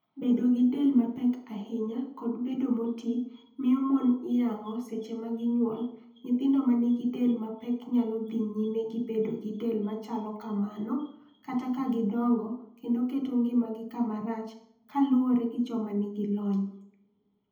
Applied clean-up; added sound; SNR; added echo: none; none; none; reverberation time 0.7 s.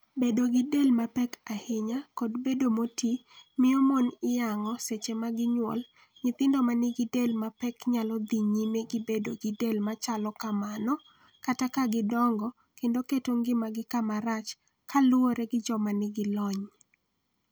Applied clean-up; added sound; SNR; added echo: none; none; none; none.